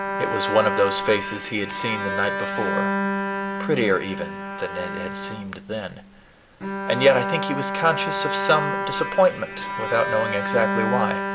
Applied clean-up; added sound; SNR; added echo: none; Bowed string instrument; 2 dB; none.